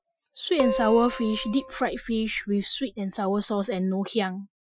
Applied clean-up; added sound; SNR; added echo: classical method Wiener filter.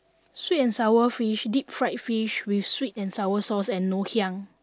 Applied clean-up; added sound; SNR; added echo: none; none; none; none.